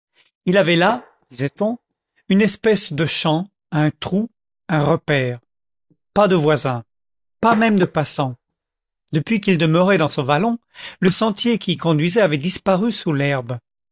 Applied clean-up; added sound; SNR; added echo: neural mask model DeepFilterNet 3.